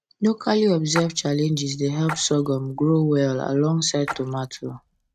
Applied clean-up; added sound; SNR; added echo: neural mask model RNNoise.